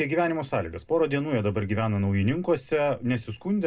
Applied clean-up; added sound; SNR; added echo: neural separator model SepFormer DNS4.